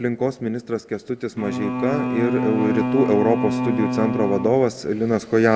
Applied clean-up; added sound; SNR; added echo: none; Bowed string instrument; 3 dB; none.